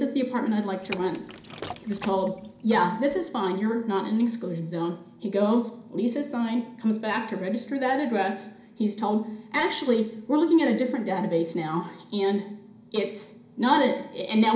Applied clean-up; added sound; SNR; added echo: none; Liquid; 15 dB; reverberation time 0.5 s.